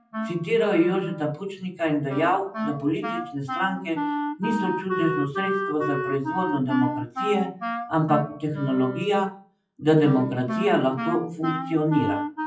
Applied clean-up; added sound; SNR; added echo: classical method WPE with log-MMSE.